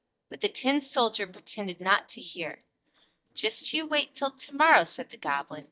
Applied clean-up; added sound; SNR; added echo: neural mask model DeepFilterNet 3.